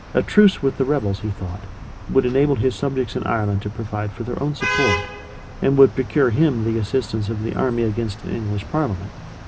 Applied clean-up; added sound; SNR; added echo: none; Traffic noise, roadway noise / Vehicle horn, car horn, honking; 11 dB; reverberation time 0.3 s.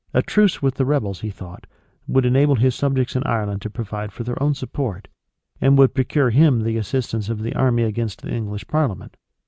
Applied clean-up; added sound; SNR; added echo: none; none; none; none.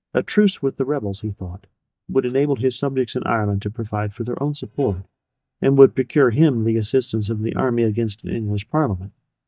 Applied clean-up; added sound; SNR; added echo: neural mask model DeepFilterNet 3.